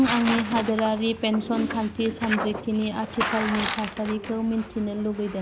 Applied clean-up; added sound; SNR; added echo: none; Tearing; 7 dB; none.